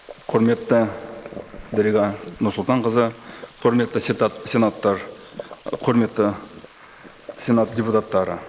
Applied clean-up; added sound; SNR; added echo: neural mask model Resemble Enhance denoiser.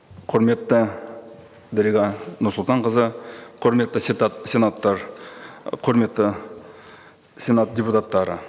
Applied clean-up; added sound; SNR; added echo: none; none; none; none.